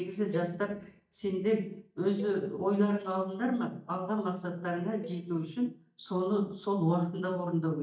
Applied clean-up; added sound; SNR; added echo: neural mask model DeepFilterNet 3.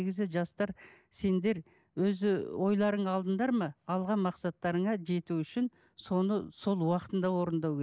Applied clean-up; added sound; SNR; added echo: none; none; none; none.